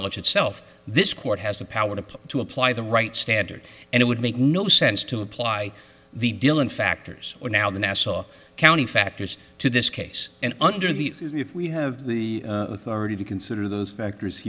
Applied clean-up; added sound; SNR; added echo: none; none; none; none.